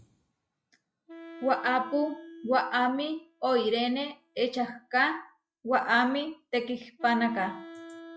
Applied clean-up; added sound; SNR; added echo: classical method log-MMSE.